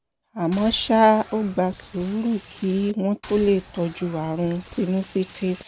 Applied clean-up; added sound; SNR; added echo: none; Boat, Water vehicle; 19 dB; none.